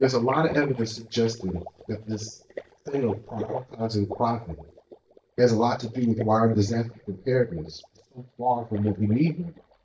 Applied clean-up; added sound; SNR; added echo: neural mask model DeepFilterNet 3.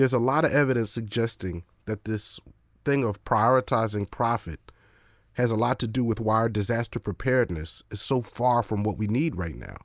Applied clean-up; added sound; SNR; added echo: none; none; none; none.